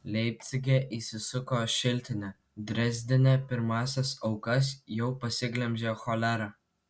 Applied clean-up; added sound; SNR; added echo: none; none; none; none.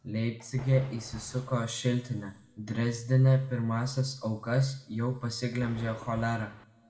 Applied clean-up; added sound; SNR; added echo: none; Thunder; 17 dB; reverberation time 1.0 s.